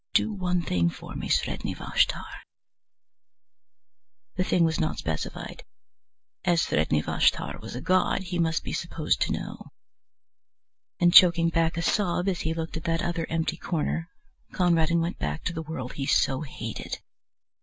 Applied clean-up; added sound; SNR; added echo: none; none; none; none.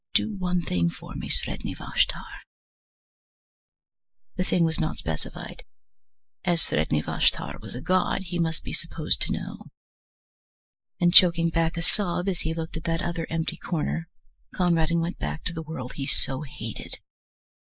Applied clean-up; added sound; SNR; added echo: neural mask model Resemble Enhance denoiser.